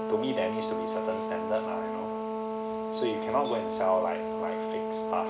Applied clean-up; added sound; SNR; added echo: none; Brass instrument; 0 dB; none.